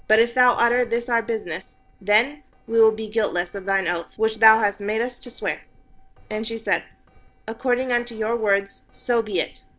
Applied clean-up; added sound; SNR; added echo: neural separator model SepFormer DNS4.